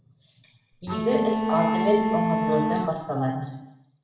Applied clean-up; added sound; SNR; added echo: none; Bowed string instrument; -1 dB; reverberation time 0.9 s.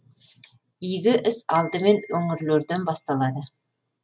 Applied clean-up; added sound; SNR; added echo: none; none; none; none.